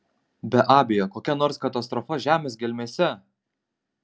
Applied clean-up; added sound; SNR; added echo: none; none; none; none.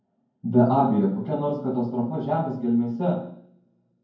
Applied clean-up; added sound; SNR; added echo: none; none; none; reverberation time 0.9 s.